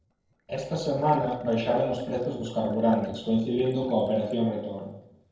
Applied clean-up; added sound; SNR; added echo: neural separator model SepFormer DNS4.